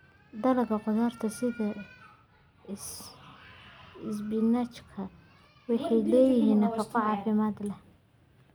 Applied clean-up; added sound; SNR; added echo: none; none; none; none.